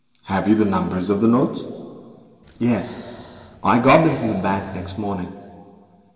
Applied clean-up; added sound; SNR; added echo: none; Breathing; 19 dB; reverberation time 2.0 s.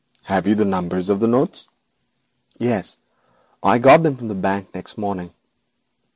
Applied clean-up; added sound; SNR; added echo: none; none; none; none.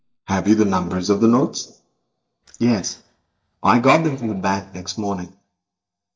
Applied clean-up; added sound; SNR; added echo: neural mask model DeepFilterNet 3.